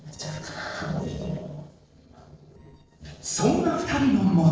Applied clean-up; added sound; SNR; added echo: neural separator model SepFormer DNS4.